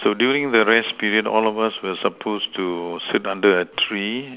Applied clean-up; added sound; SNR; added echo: none; none; none; none.